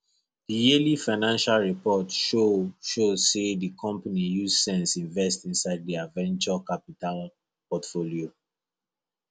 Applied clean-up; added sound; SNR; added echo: none; none; none; none.